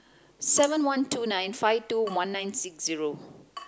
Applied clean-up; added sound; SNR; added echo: none; Drip / Water tap, faucet; 19 dB; none.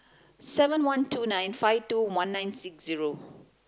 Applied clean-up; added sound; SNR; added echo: none; none; none; none.